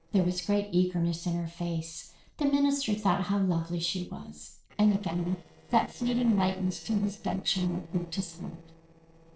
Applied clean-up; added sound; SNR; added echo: neural separator model SepFormer DNS4.